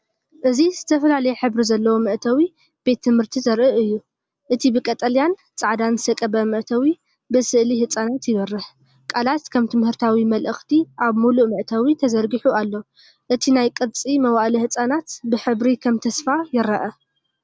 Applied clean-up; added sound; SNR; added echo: none; none; none; none.